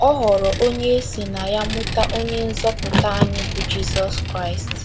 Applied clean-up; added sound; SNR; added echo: none; Vehicle + Car; 2 dB; none.